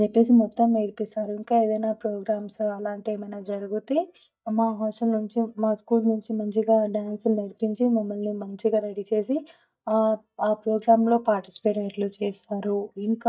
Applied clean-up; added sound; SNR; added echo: neural mask model DeepFilterNet 3.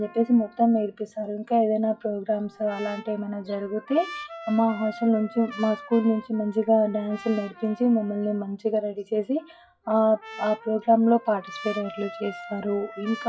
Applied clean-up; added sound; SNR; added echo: classical method WPE with log-MMSE.